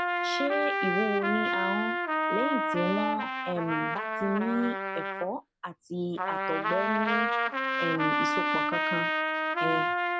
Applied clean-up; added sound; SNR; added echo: none; Trumpet; -3 dB; none.